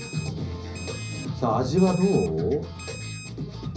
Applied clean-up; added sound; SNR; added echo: none; Alarm; 17 dB; reverberation time 0.5 s.